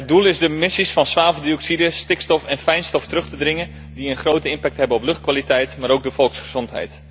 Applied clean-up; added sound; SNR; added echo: none; Bass guitar; 20 dB; none.